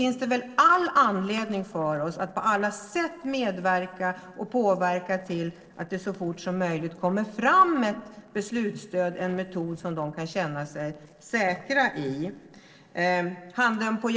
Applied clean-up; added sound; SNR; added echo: neural separator model SepFormer DNS4.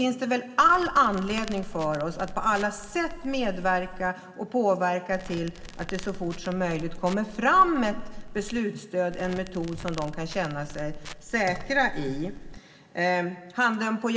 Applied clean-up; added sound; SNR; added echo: none; Crackle; 11 dB; reverberation time 2.9 s.